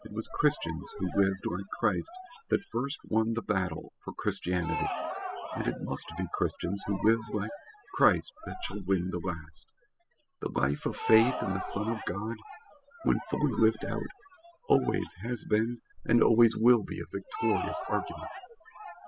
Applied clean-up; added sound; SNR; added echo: classical method spectral subtraction.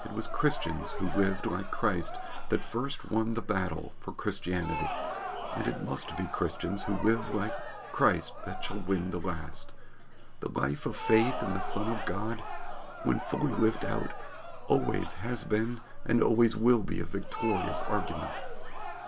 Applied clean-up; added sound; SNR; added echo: none; Crowd; 10 dB; none.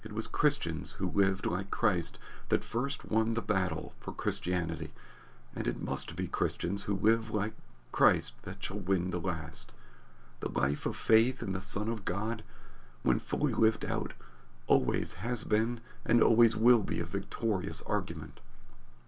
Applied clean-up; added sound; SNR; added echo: none; none; none; none.